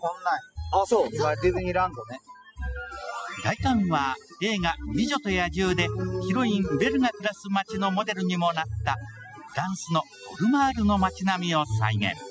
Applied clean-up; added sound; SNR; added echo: classical method spectral subtraction.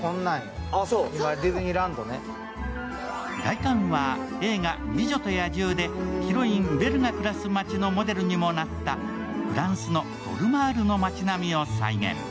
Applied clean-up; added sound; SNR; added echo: none; none; none; none.